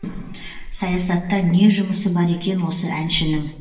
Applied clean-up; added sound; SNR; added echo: none; Meow / Purr; 14 dB; reverberation time 0.9 s.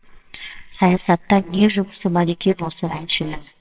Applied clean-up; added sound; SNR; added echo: neural separator model SepFormer WHAMR!.